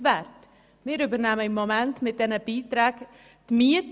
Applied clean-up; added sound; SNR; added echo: none; none; none; none.